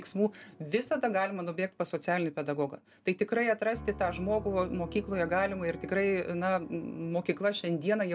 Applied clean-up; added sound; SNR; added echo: none; Piano; 17 dB; none.